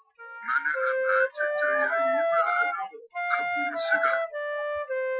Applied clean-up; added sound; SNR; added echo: classical method Wiener filter.